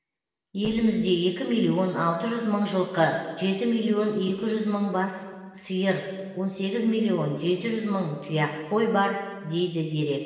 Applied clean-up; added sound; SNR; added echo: none; none; none; reverberation time 1.4 s.